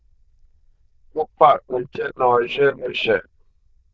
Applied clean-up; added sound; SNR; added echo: neural diffusion model UNIVERSE++.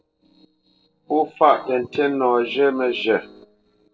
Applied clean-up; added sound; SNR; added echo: neural separator model SepFormer DNS4.